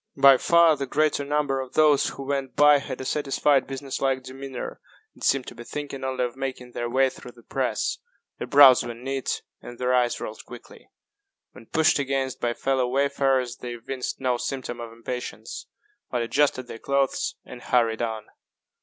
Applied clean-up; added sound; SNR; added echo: none; none; none; none.